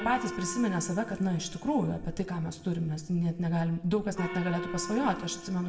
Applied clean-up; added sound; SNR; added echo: none; Gong; 12 dB; reverberation time 0.7 s.